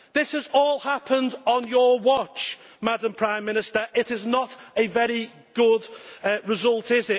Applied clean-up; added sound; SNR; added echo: none; none; none; none.